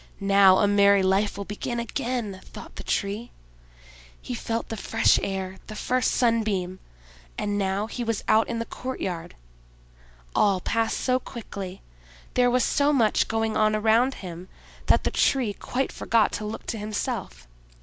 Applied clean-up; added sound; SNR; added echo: none; none; none; none.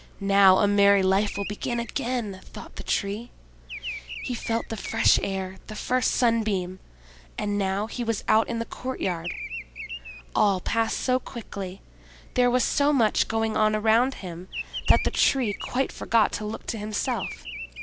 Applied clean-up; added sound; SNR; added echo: none; Bird vocalization, bird call, bird song; 15 dB; none.